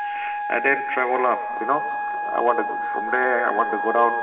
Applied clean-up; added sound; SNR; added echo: none; Wind instrument, woodwind instrument; 3 dB; reverberation time 1.9 s.